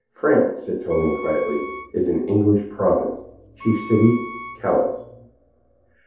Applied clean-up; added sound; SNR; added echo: none; Wind instrument, woodwind instrument; 15 dB; reverberation time 0.8 s.